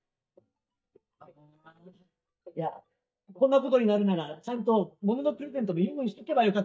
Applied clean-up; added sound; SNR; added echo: neural mask model DeepFilterNet 3.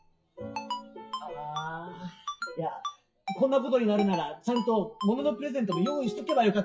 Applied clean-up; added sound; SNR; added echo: classical method WPE with log-MMSE.